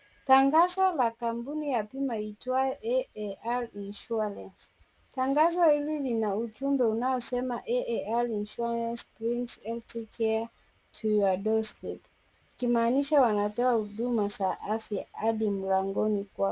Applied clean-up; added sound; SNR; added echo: none; none; none; none.